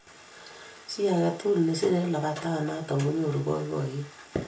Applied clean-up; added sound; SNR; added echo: none; none; none; reverberation time 0.2 s.